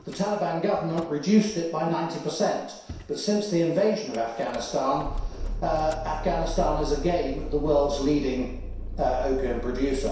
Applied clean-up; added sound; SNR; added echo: none; Idling / Engine starting / Door / Car; 9 dB; reverberation time 0.7 s.